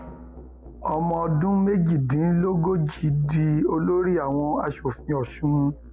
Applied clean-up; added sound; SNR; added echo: none; Drum + Musical instrument; 20 dB; none.